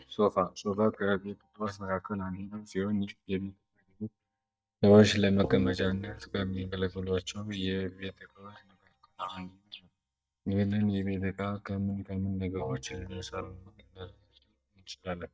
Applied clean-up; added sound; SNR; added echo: neural mask model DeepFilterNet 3.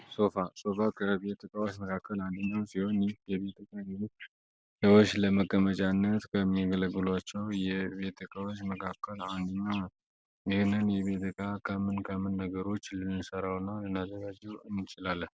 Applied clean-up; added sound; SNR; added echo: none; none; none; none.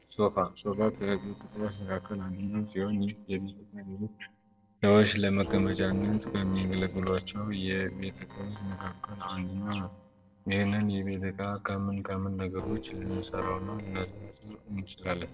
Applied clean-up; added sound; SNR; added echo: neural separator model SepFormer DNS4.